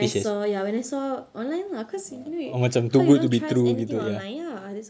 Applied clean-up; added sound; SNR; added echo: none; none; none; none.